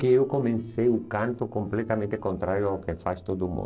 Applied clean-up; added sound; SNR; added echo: neural separator model SepFormer DNS4.